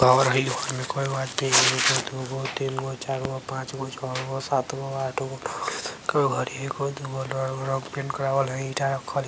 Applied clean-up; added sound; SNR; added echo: none; none; none; none.